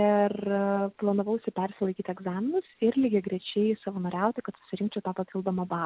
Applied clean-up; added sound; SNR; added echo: none; none; none; none.